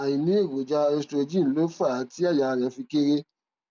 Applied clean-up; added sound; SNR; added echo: none; none; none; none.